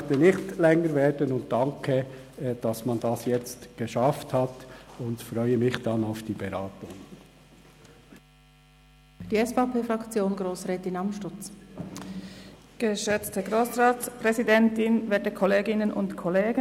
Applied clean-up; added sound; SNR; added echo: none; none; none; none.